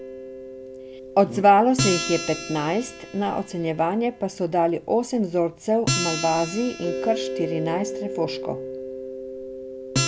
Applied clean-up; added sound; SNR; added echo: none; Acoustic guitar + Mallet percussion; 7 dB; none.